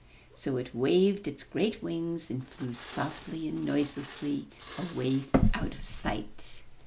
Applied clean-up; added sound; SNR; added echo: none; Glass; 18 dB; none.